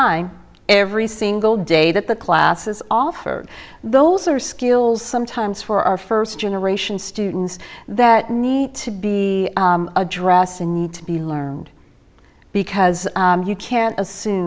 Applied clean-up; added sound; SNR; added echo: none; none; none; none.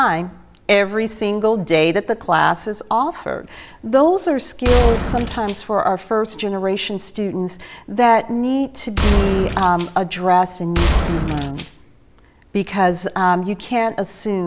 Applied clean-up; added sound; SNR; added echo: none; Gunshot, gunfire; 1 dB; none.